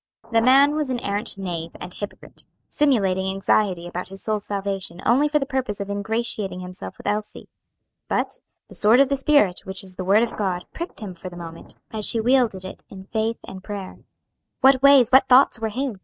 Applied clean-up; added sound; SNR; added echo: neural mask model RNNoise.